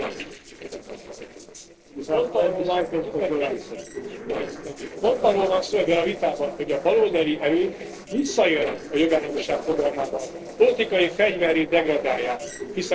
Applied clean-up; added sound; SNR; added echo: neural separator model SepFormer DNS4.